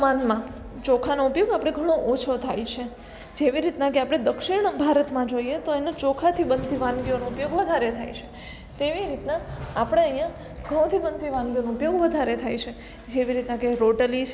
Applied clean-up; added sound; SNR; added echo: none; Engine; 14 dB; none.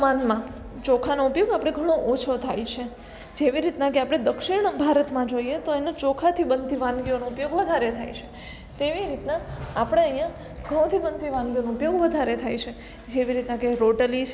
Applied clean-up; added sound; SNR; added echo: none; none; none; none.